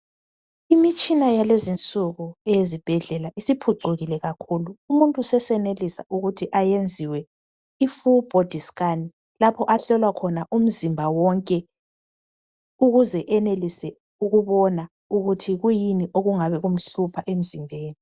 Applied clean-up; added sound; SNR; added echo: none; none; none; none.